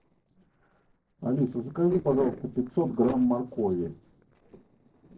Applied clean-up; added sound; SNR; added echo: neural separator model SepFormer DNS4.